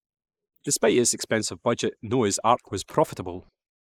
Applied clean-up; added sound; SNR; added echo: neural mask model Resemble Enhance denoiser.